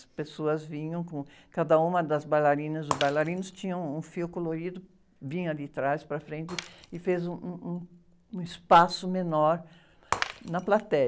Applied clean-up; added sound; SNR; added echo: none; Shatter; 15 dB; none.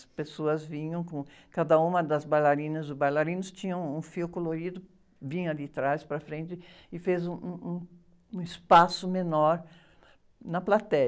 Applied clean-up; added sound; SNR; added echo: none; none; none; none.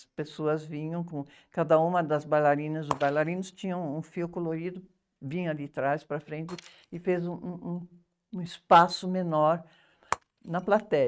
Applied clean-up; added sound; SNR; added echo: neural mask model RNNoise.